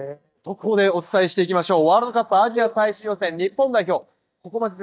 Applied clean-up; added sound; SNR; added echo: neural mask model DeepFilterNet 3.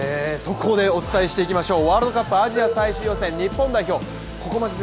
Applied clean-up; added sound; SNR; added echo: none; none; none; none.